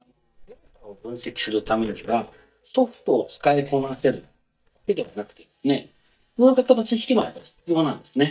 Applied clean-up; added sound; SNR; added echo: neural mask model DeepFilterNet 3.